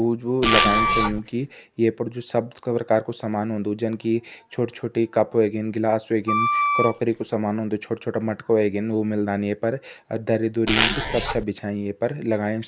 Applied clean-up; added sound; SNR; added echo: none; Zipper (clothing) + Wind instrument, woodwind instrument; -1 dB; none.